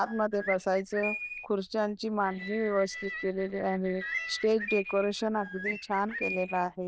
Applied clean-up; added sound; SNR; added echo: neural diffusion model UNIVERSE++.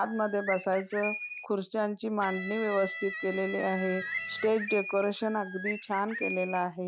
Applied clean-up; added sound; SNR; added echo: none; Bird + Electric guitar; 7 dB; none.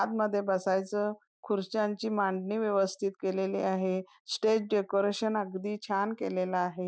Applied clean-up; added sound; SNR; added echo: none; none; none; none.